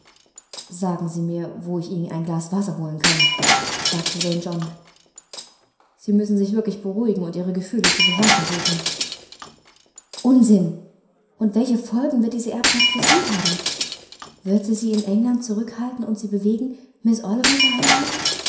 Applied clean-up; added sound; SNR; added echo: none; Shatter; 2 dB; reverberation time 0.7 s.